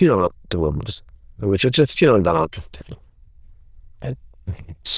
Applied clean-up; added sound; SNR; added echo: neural diffusion model UNIVERSE++.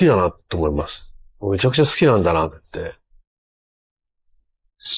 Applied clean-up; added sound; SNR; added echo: neural mask model Resemble Enhance denoiser.